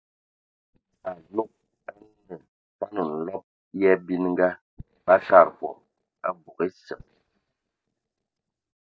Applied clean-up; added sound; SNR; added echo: neural mask model DeepFilterNet 3.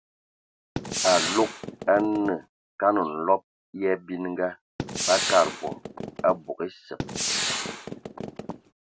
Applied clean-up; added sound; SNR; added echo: none; Gunshot, gunfire; 4 dB; none.